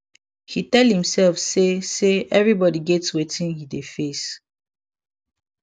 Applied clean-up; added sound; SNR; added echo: none; none; none; none.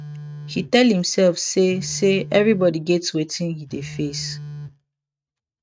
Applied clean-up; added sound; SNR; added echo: neural mask model RNNoise.